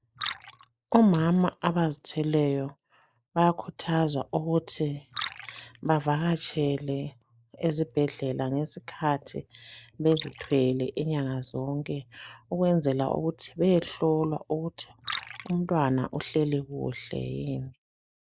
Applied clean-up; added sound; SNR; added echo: neural mask model Resemble Enhance denoiser.